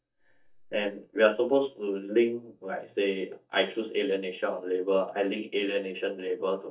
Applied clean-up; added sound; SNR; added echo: neural mask model DeepFilterNet 3.